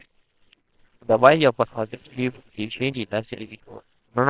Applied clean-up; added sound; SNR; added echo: neural separator model SepFormer WHAMR!.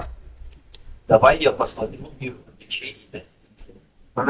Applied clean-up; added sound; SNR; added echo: neural mask model DeepFilterNet 3.